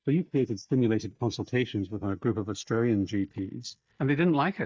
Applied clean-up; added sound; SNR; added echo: neural mask model DeepFilterNet 3.